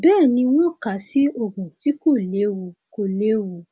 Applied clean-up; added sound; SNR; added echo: none; none; none; none.